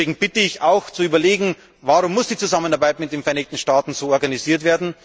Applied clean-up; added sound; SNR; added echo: none; none; none; none.